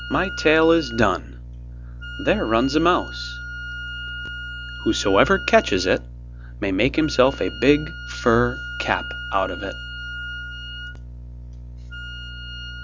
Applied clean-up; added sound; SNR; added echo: none; Wind instrument, woodwind instrument; 13 dB; none.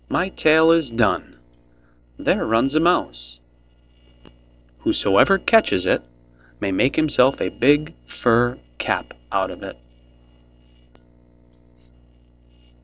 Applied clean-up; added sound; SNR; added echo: neural separator model SepFormer DNS4.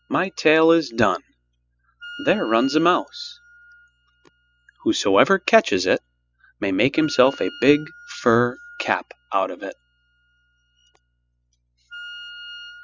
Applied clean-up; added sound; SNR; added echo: classical method spectral subtraction.